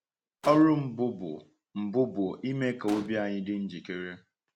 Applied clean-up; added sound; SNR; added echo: none; Gunshot, gunfire; 16 dB; none.